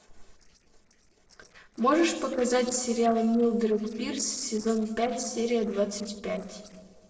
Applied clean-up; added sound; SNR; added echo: neural separator model SepFormer DNS4.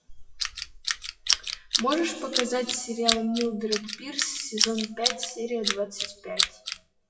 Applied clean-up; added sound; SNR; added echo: classical method WPE with log-MMSE.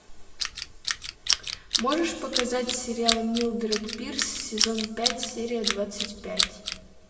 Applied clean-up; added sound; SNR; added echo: none; Tools; 0 dB; reverberation time 1.3 s.